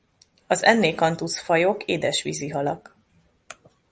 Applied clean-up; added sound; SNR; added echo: none; none; none; none.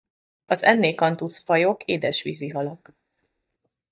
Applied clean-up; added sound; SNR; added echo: neural mask model DeepFilterNet 3.